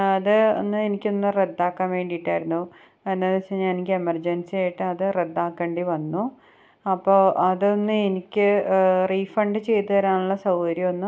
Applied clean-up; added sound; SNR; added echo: none; none; none; none.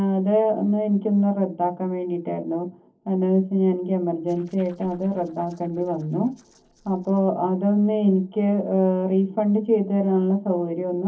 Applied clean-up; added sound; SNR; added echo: neural separator model SepFormer DNS4.